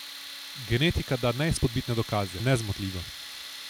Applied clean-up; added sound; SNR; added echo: none; Tools; 12 dB; none.